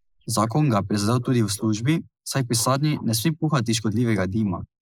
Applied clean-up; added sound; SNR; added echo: neural mask model Resemble Enhance denoiser.